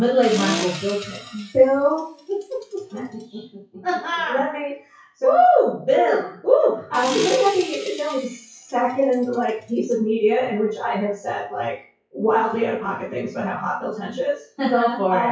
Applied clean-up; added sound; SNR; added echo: classical method WPE with log-MMSE.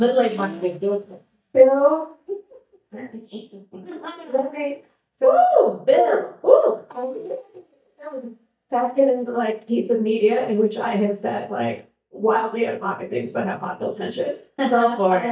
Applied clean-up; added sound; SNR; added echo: neural mask model DeepFilterNet 3.